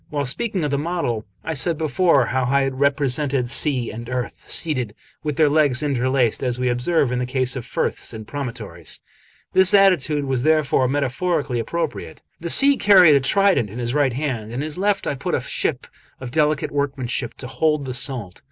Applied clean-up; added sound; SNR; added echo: none; none; none; none.